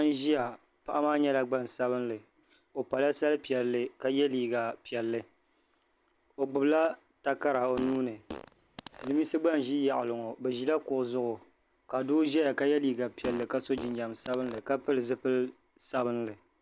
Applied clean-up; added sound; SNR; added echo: none; Fart; 14 dB; none.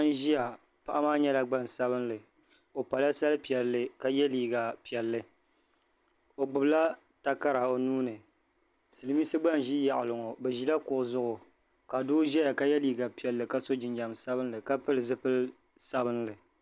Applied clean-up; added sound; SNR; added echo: none; none; none; none.